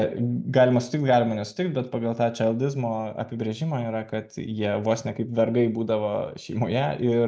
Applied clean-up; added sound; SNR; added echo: none; none; none; none.